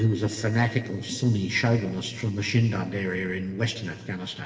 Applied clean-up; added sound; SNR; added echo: neural separator model SepFormer DNS4.